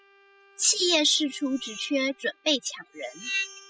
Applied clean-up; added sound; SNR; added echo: classical method spectral subtraction.